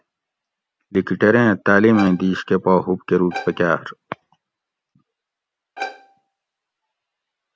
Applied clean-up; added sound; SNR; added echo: none; Bowed string instrument; 14 dB; none.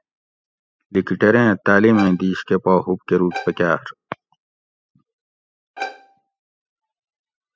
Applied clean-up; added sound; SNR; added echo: classical method spectral subtraction.